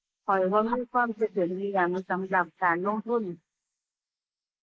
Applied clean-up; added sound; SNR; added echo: neural mask model Resemble Enhance denoiser.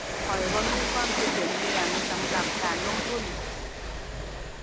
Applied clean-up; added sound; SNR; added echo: none; Train; -5 dB; none.